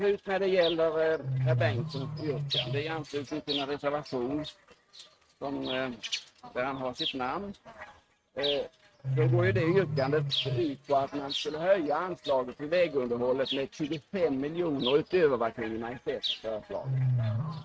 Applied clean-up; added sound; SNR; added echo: neural mask model RNNoise.